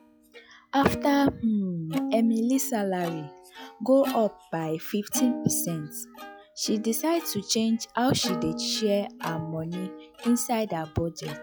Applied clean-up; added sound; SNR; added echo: classical method log-MMSE.